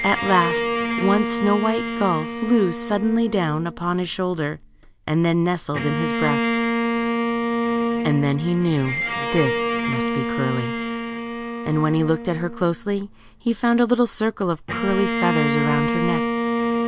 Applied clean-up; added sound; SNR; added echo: none; Bowed string instrument; 2 dB; none.